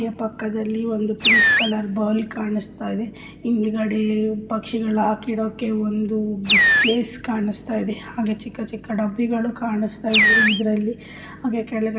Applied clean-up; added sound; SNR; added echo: none; Animal; -4 dB; reverberation time 1.6 s.